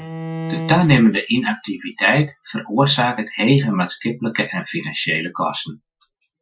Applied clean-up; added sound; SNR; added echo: classical method Wiener filter.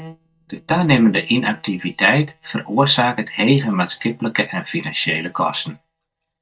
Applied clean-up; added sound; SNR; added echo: neural mask model DeepFilterNet 3.